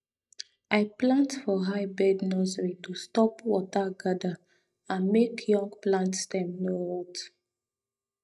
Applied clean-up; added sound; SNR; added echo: neural mask model DeepFilterNet 3.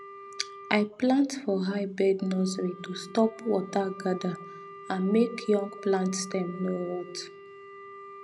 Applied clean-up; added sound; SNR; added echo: none; Wind instrument, woodwind instrument; 16 dB; none.